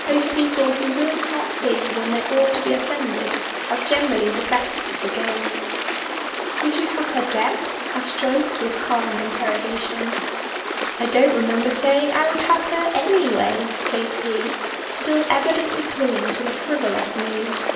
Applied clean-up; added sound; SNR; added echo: none; Stream; 3 dB; reverberation time 0.8 s.